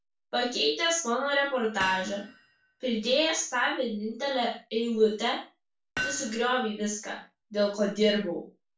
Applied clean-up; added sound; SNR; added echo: none; Hammer; 10 dB; reverberation time 0.3 s.